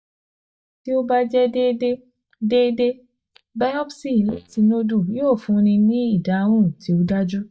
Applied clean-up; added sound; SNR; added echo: neural mask model DeepFilterNet 3.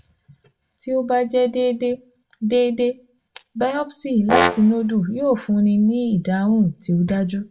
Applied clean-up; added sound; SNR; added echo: none; Brass instrument; 4 dB; reverberation time 0.2 s.